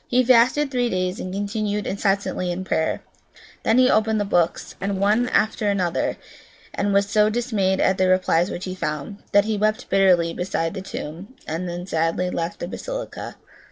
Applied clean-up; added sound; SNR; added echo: neural separator model SepFormer DNS4.